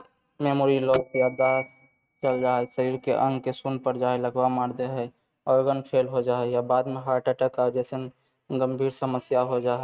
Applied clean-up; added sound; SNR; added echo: neural mask model RNNoise.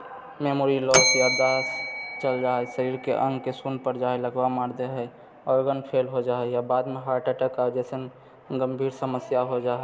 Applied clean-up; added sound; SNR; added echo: none; Bell; 7 dB; none.